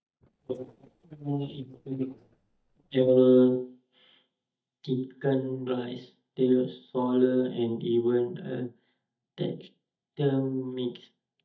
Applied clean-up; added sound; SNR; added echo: neural mask model DeepFilterNet 3.